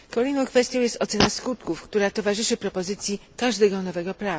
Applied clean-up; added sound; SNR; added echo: none; Fart; 5 dB; none.